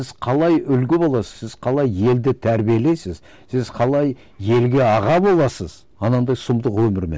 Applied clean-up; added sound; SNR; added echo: none; none; none; none.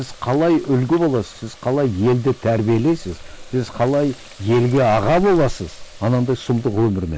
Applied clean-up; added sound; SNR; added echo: none; Water tap, faucet; 17 dB; none.